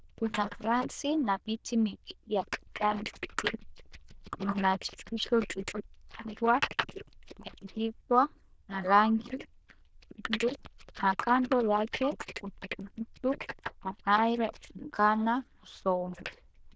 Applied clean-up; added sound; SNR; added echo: neural diffusion model UNIVERSE++.